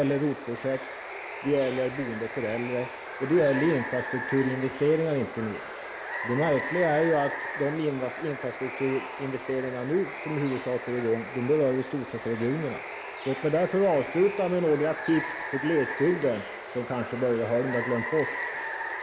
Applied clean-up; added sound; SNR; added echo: none; Water; 8 dB; none.